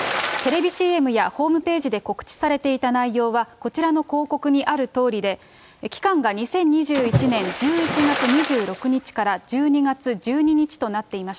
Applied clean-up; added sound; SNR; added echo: none; Splash, splatter; 10 dB; none.